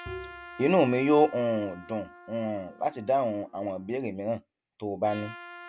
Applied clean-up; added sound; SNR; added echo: none; Bowed string instrument + Trumpet; 18 dB; none.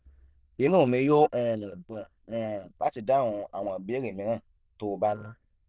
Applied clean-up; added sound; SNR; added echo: neural diffusion model UNIVERSE++.